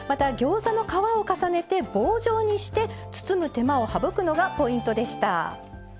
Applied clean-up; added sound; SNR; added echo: none; none; none; none.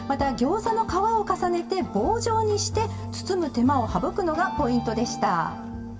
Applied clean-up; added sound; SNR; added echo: none; Brass instrument; 15 dB; reverberation time 2.7 s.